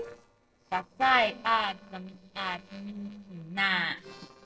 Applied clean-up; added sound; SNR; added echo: neural separator model SepFormer DNS4.